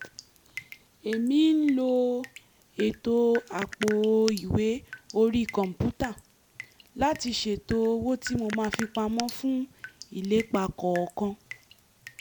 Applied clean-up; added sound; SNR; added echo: none; Drip; 15 dB; none.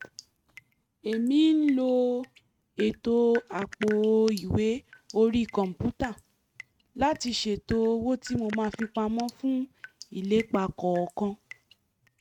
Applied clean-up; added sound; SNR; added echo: neural mask model RNNoise.